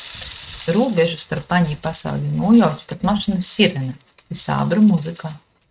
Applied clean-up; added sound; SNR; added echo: neural mask model RNNoise.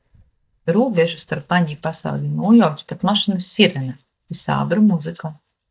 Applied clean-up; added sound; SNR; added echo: neural mask model DeepFilterNet 3.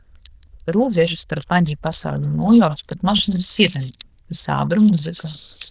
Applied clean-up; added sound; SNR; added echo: neural diffusion model UNIVERSE++.